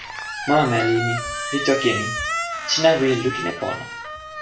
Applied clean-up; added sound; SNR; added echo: none; Squeak; 6 dB; reverberation time 0.4 s.